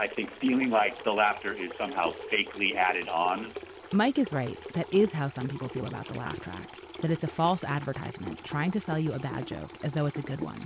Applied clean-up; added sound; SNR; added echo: none; Sink (filling or washing) / Water tap, faucet; 12 dB; none.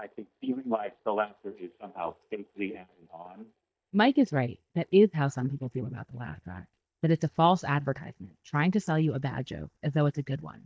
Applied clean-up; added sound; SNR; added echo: neural mask model DeepFilterNet 3.